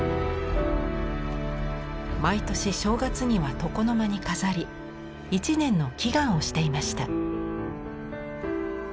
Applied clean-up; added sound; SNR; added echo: none; none; none; none.